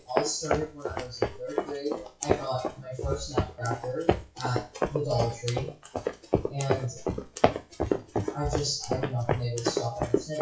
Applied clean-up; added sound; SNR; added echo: classical method WPE with log-MMSE.